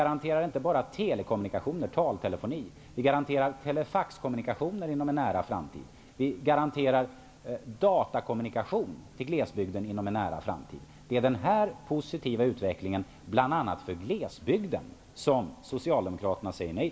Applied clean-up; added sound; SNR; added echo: none; none; none; none.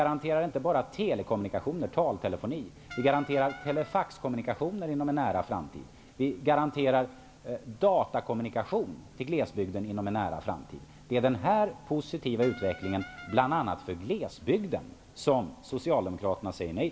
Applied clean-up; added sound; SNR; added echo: none; Brass instrument; 16 dB; none.